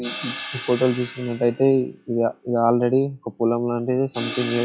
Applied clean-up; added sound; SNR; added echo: classical method log-MMSE.